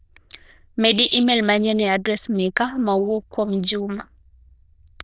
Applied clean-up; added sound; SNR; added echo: neural diffusion model UNIVERSE++.